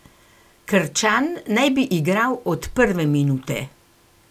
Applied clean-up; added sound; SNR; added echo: none; none; none; none.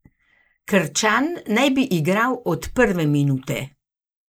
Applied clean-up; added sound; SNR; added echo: neural mask model Resemble Enhance denoiser.